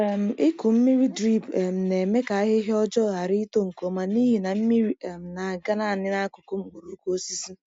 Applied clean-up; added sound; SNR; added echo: none; none; none; none.